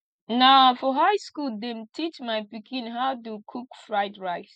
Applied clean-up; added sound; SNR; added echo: none; none; none; none.